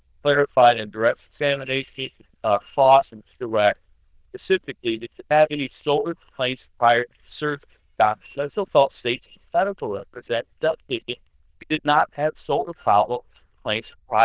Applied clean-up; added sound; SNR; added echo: neural diffusion model UNIVERSE++.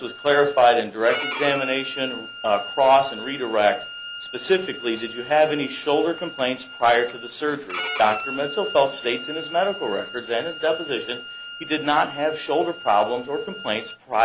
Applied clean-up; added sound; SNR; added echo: none; Bowed string instrument; 12 dB; none.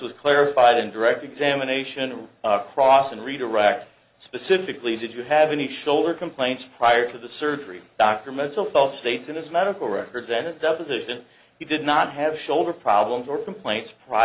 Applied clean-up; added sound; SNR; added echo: none; none; none; none.